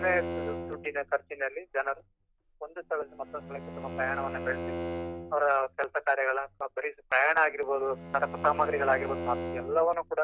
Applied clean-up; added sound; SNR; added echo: none; Bowed string instrument; 9 dB; none.